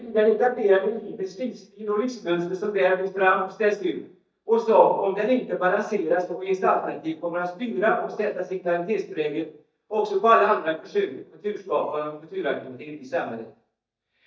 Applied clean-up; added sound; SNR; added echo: neural mask model DeepFilterNet 3.